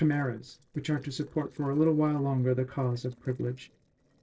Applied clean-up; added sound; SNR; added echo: neural separator model SepFormer DNS4.